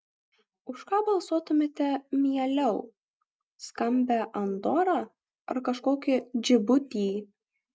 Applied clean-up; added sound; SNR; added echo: none; none; none; none.